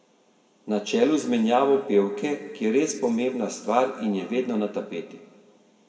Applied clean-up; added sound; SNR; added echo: none; none; none; reverberation time 1.1 s.